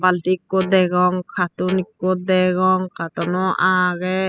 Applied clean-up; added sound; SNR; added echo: classical method spectral subtraction.